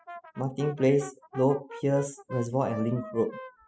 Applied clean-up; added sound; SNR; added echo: classical method spectral subtraction.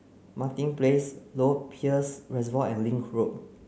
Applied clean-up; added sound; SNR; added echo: none; none; none; none.